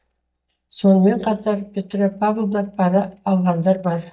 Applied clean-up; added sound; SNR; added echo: neural mask model DeepFilterNet 3.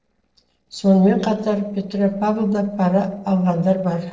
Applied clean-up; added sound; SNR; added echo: neural separator model SepFormer DNS4.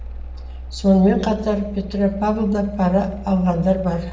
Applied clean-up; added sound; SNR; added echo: none; Mechanical fan; 13 dB; reverberation time 0.9 s.